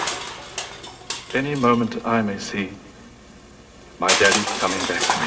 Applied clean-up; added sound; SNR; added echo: none; Crushing; 3 dB; reverberation time 2.2 s.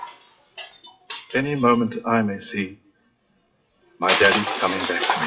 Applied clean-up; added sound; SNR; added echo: classical method WPE with log-MMSE.